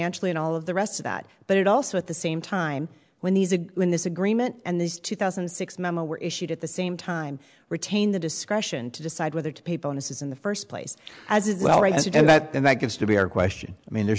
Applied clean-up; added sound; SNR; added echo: none; none; none; none.